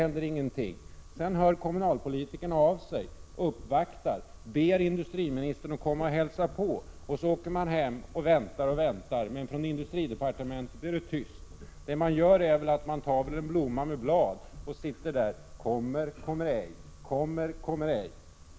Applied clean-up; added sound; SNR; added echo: none; Train; 17 dB; none.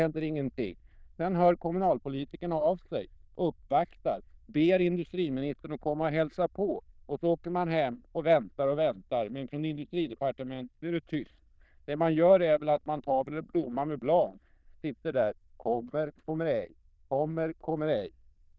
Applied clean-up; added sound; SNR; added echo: neural diffusion model UNIVERSE++.